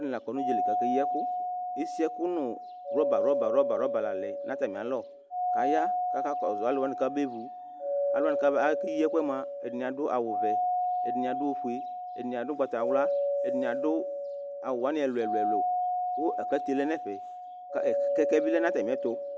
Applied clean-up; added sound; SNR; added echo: none; Doorbell; 0 dB; none.